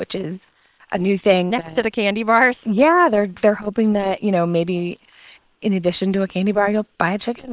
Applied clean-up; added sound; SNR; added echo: neural separator model SepFormer WHAM!.